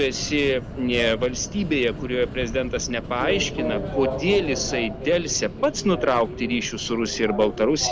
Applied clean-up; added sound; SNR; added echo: none; Subway, metro, underground; 8 dB; none.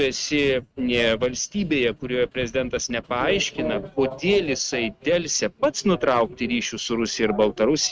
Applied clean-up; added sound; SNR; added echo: neural mask model RNNoise.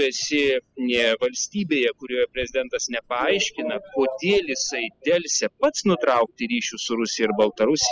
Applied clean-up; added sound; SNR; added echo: classical method spectral subtraction.